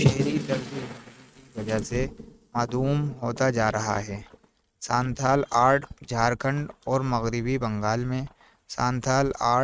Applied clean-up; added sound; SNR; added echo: neural mask model RNNoise.